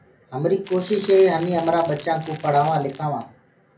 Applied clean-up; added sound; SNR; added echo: none; Crackle; 20 dB; reverberation time 0.3 s.